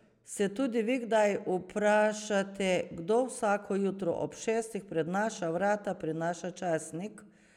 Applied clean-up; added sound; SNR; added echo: none; none; none; none.